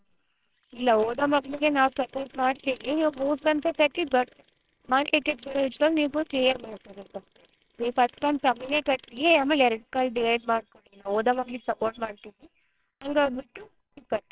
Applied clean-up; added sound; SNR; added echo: neural separator model SepFormer WHAMR!.